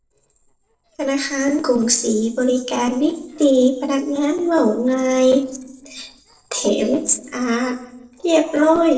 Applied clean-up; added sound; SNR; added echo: neural separator model SepFormer DNS4.